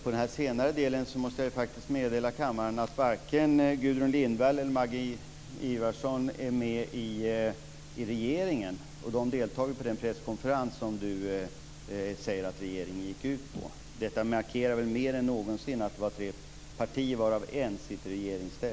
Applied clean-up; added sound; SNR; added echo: none; none; none; none.